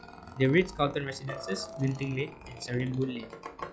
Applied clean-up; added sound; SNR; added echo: classical method log-MMSE.